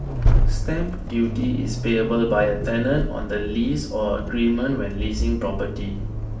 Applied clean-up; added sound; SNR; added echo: none; Accelerating, revving, vroom; 1 dB; reverberation time 0.4 s.